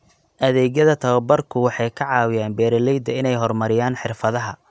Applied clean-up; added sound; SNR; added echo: none; none; none; none.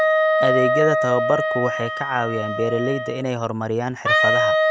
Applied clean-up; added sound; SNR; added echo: none; Wind instrument, woodwind instrument; -3 dB; none.